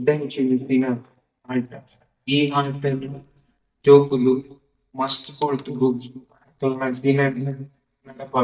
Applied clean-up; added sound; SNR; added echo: neural mask model DeepFilterNet 3.